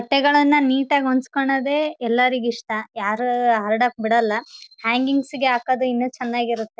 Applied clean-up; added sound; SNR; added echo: none; none; none; none.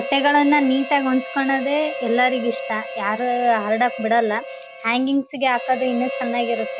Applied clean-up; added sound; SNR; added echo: none; Harmonica; 10 dB; none.